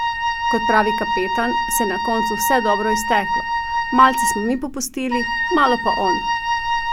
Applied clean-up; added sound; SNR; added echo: none; Wind instrument, woodwind instrument; 0 dB; none.